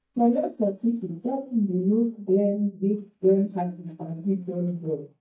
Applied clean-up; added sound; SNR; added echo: neural mask model DeepFilterNet 3.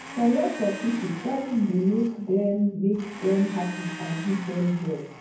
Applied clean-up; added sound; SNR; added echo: none; Domestic sounds, home sounds; 15 dB; reverberation time 0.9 s.